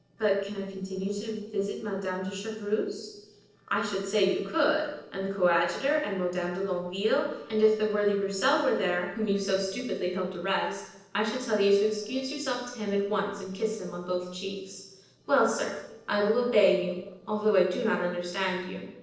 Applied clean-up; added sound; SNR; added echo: neural separator model SepFormer DNS4.